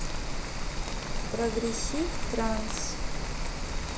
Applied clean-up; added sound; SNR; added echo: none; Rain; -4 dB; none.